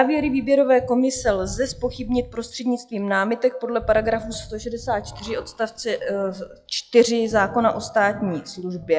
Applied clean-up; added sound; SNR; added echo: classical method log-MMSE.